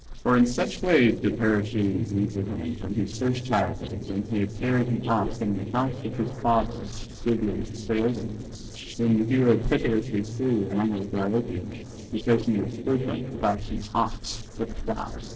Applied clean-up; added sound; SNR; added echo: neural separator model SepFormer DNS4.